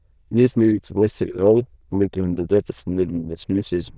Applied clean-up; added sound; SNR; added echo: neural diffusion model UNIVERSE++.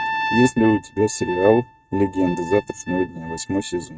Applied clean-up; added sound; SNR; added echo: neural mask model RNNoise.